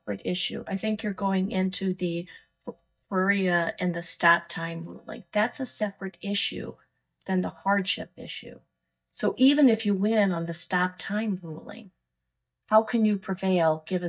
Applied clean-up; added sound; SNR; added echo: neural mask model DeepFilterNet 3.